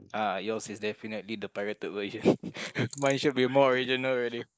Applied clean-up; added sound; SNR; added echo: neural mask model Resemble Enhance denoiser.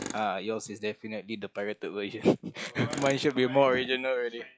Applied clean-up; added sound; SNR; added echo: classical method log-MMSE.